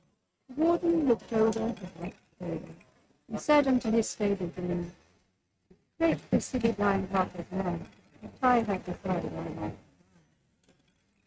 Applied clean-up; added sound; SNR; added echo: neural mask model RNNoise.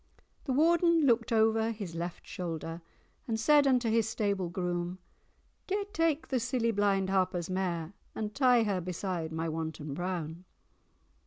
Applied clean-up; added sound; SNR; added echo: none; none; none; none.